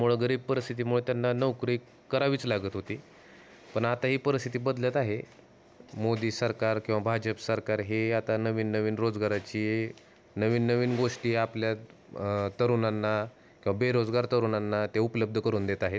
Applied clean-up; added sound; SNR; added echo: none; none; none; none.